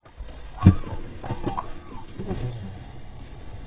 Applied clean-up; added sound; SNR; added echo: neural mask model DeepFilterNet 3.